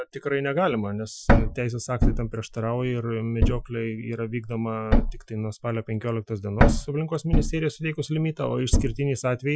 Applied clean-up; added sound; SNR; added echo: classical method Wiener filter.